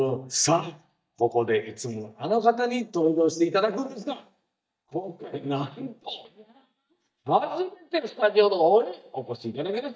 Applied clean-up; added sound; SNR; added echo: neural mask model DeepFilterNet 3.